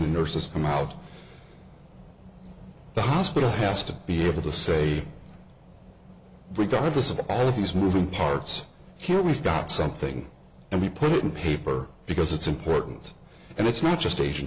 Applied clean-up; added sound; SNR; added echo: none; none; none; none.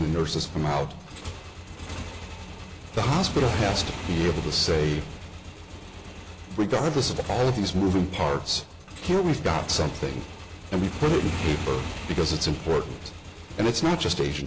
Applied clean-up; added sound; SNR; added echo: none; Motorcycle / Engine; 10 dB; none.